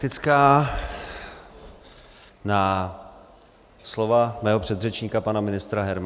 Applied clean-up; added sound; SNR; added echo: none; none; none; none.